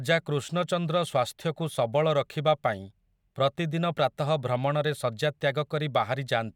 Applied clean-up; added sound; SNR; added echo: none; none; none; none.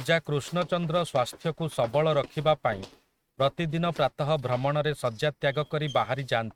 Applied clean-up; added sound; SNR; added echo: neural mask model RNNoise.